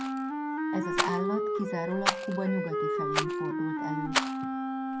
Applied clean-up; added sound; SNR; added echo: none; Wind instrument, woodwind instrument + Rattle; -5 dB; none.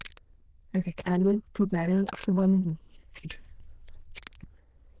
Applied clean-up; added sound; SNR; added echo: neural diffusion model UNIVERSE++.